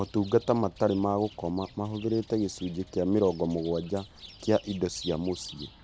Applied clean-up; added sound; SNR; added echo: none; Chirp, tweet; 20 dB; none.